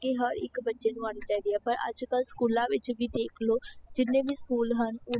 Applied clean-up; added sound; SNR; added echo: classical method spectral subtraction.